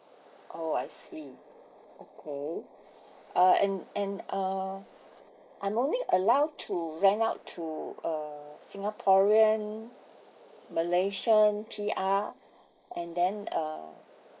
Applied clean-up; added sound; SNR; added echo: neural mask model Resemble Enhance denoiser.